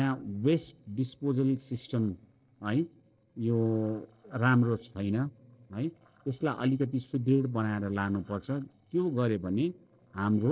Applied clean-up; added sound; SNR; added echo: neural separator model SepFormer DNS4.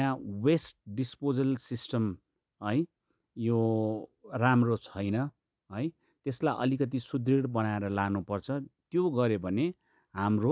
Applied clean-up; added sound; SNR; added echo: none; none; none; none.